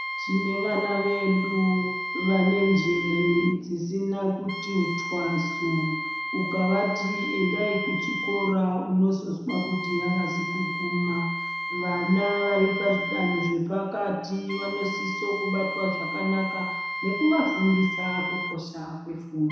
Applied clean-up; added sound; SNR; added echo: none; Wind instrument, woodwind instrument; 6 dB; reverberation time 1.0 s.